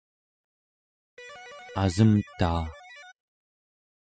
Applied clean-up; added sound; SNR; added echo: classical method spectral subtraction.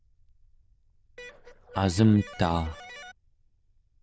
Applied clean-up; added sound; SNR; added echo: neural diffusion model UNIVERSE++.